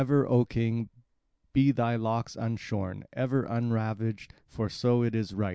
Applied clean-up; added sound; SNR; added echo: none; none; none; none.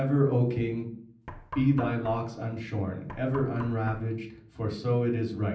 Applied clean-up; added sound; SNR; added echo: none; Knock; 15 dB; reverberation time 0.6 s.